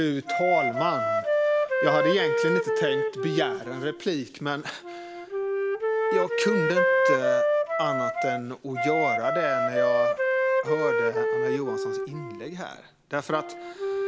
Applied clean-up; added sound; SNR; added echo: none; Wind instrument, woodwind instrument; -4 dB; none.